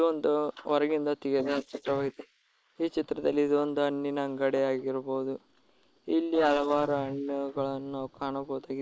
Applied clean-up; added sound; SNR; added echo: neural mask model Resemble Enhance denoiser.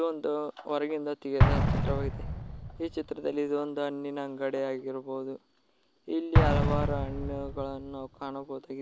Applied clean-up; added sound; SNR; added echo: none; Explosion; -2 dB; none.